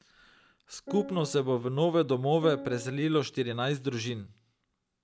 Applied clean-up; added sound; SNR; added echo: none; Piano; 11 dB; none.